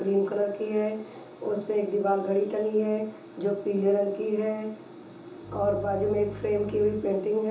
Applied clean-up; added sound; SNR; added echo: none; Bowed string instrument; 14 dB; reverberation time 0.6 s.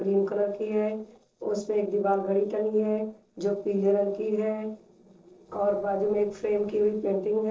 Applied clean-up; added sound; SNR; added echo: neural separator model SepFormer DNS4.